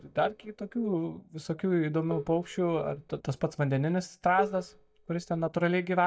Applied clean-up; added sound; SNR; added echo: neural mask model DeepFilterNet 3.